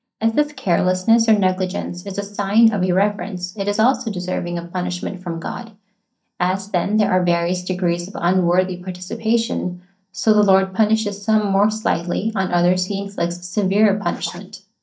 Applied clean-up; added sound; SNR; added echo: neural mask model DeepFilterNet 3.